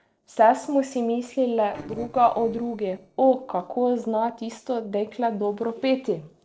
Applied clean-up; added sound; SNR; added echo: neural separator model SepFormer DNS4.